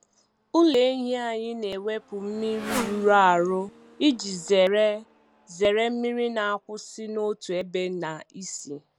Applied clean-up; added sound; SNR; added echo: none; Motorcycle; 17 dB; none.